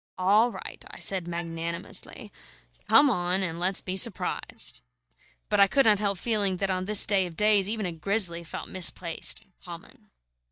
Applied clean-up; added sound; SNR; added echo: neural mask model DeepFilterNet 3.